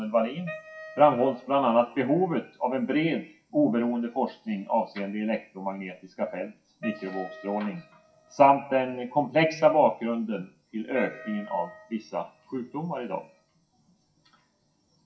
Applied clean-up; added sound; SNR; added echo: classical method WPE with log-MMSE.